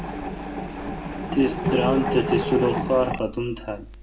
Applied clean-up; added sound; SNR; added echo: none; Mechanisms; 2 dB; reverberation time 0.2 s.